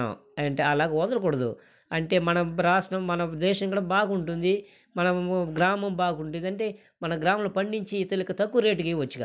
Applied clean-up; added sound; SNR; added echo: none; none; none; none.